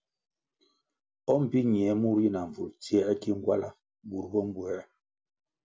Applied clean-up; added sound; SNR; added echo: none; none; none; none.